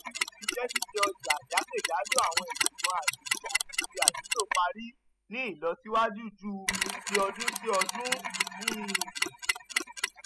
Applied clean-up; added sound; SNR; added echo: classical method spectral subtraction.